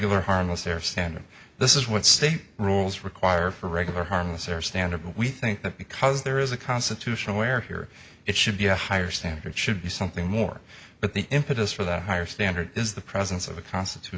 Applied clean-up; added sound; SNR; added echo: none; none; none; none.